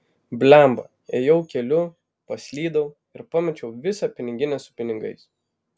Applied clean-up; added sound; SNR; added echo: none; none; none; none.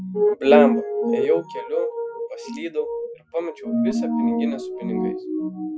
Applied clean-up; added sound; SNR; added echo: classical method Wiener filter.